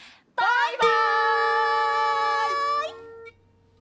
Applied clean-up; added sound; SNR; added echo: none; Harp; 7 dB; none.